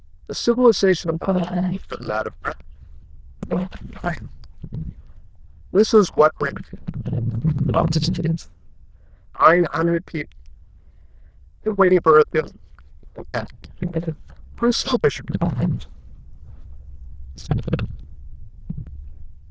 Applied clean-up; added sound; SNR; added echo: neural diffusion model UNIVERSE++.